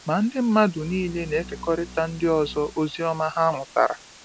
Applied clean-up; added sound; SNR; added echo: none; Water + Bowed string instrument; 17 dB; none.